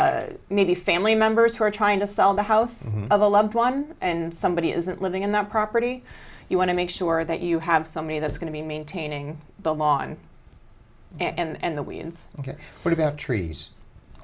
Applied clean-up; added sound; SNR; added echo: none; none; none; none.